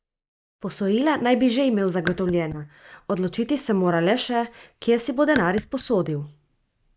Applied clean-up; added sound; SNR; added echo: neural mask model DeepFilterNet 3.